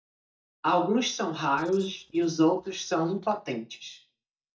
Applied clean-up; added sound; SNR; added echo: neural mask model DeepFilterNet 3.